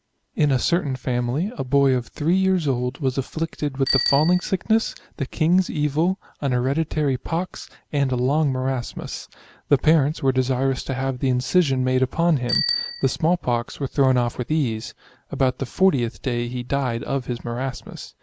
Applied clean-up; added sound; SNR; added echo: none; Bicycle bell; 10 dB; none.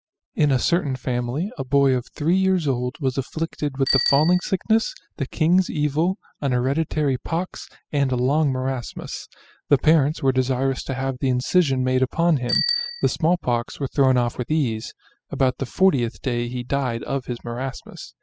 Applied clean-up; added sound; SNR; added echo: classical method spectral subtraction.